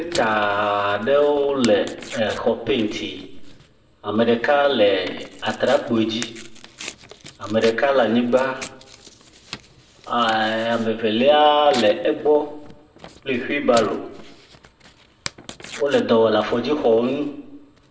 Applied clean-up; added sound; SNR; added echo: none; Tearing; 19 dB; reverberation time 0.6 s.